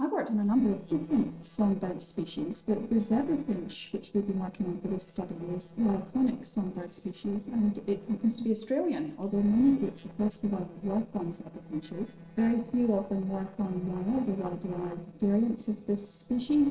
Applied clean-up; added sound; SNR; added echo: neural separator model SepFormer DNS4.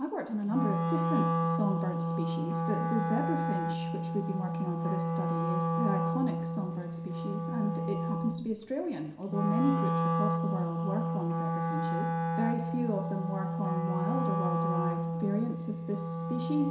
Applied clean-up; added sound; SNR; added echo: none; Wind instrument, woodwind instrument; -3 dB; reverberation time 0.7 s.